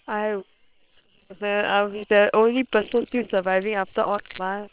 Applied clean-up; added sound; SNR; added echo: neural separator model SepFormer WHAM!.